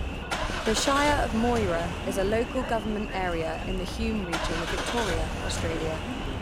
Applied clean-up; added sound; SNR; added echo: none; Engine starting / Car; 1 dB; none.